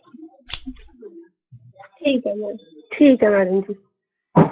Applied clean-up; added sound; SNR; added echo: classical method log-MMSE.